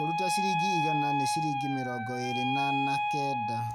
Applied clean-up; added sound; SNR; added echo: none; Wind instrument, woodwind instrument; -4 dB; none.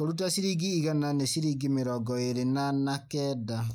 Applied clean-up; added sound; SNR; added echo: neural mask model Resemble Enhance denoiser.